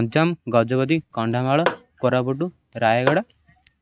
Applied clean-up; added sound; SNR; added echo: neural mask model RNNoise.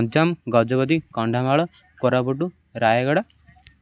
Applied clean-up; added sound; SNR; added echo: none; none; none; none.